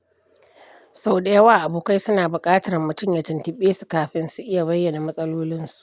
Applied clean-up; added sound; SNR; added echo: none; none; none; none.